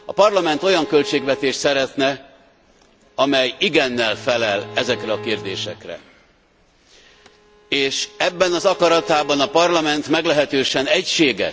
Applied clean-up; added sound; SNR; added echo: none; Bowed string instrument + Bowed string instrument; 18 dB; none.